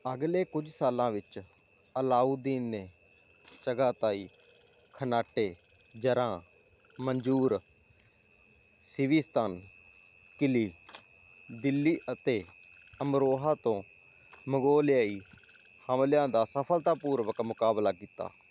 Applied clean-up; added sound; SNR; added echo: none; none; none; none.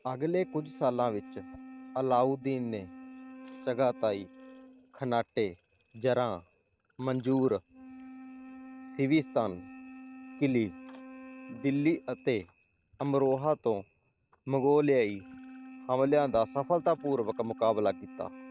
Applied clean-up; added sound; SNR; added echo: neural mask model RNNoise.